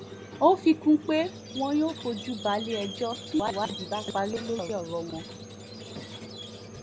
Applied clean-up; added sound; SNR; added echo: none; Squeak; 12 dB; none.